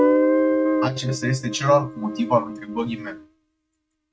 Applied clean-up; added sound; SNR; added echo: neural mask model RNNoise.